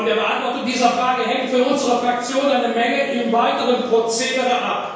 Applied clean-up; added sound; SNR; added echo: none; none; none; reverberation time 1.0 s.